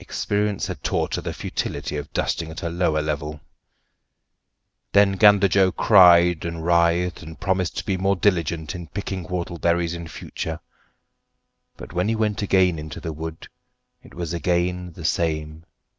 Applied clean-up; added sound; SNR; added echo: none; none; none; none.